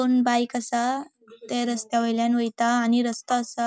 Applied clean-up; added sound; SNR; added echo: none; none; none; none.